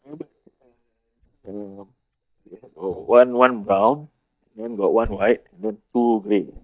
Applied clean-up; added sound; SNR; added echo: neural mask model DeepFilterNet 3.